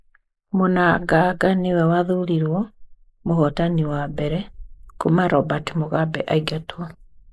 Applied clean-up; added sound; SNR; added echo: neural mask model Resemble Enhance denoiser.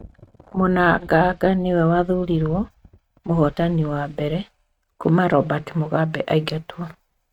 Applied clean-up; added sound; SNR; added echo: neural mask model RNNoise.